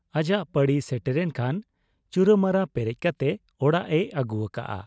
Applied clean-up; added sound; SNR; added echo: none; none; none; none.